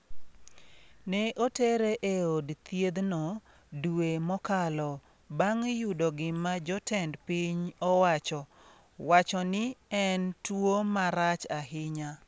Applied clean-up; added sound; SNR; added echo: none; none; none; none.